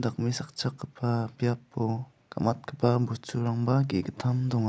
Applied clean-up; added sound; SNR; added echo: none; none; none; none.